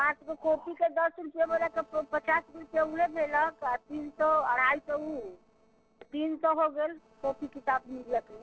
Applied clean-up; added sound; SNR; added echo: neural separator model SepFormer DNS4.